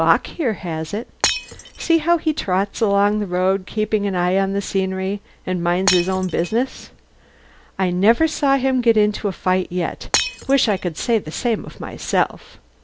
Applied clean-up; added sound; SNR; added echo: none; Shatter; 6 dB; none.